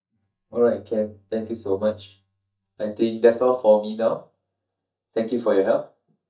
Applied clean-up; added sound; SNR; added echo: neural mask model DeepFilterNet 3.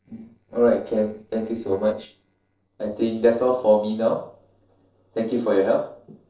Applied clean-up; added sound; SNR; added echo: neural separator model SepFormer DNS4.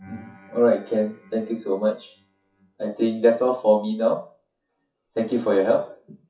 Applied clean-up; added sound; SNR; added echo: classical method WPE with log-MMSE.